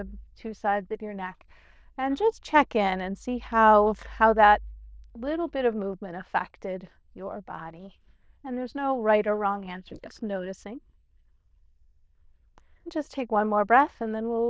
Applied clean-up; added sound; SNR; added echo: neural diffusion model UNIVERSE++.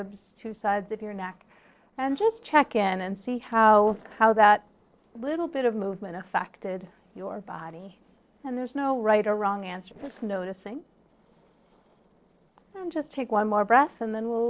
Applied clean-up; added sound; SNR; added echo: neural separator model SepFormer DNS4.